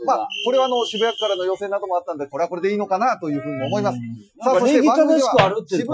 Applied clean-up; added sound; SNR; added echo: classical method Wiener filter.